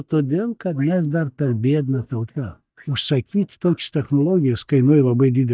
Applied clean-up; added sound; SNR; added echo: neural mask model DeepFilterNet 3.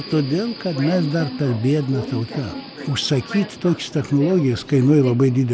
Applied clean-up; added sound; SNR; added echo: none; Subway, metro, underground; 13 dB; none.